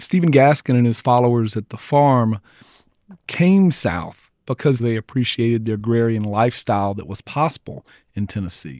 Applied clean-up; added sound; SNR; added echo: none; none; none; none.